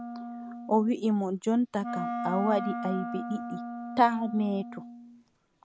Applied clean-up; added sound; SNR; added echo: none; Wind instrument, woodwind instrument; 7 dB; none.